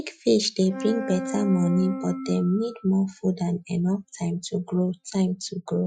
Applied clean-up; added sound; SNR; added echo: classical method Wiener filter.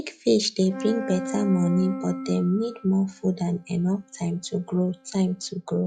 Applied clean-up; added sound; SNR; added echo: classical method log-MMSE.